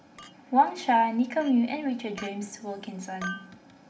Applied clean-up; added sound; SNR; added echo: none; Chink, clink; 18 dB; reverberation time 0.8 s.